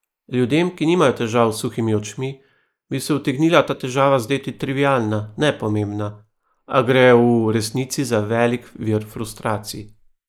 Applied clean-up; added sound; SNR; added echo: neural mask model Resemble Enhance denoiser.